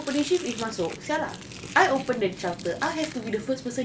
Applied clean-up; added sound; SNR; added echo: none; Domestic sounds, home sounds; 16 dB; none.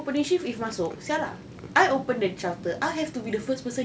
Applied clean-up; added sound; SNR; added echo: none; none; none; none.